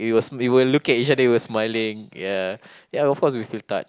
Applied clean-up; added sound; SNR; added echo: none; none; none; none.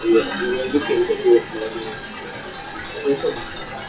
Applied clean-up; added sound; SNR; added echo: classical method WPE with log-MMSE.